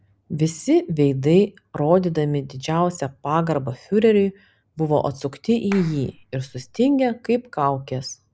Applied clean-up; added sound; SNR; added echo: none; Clapping; 20 dB; none.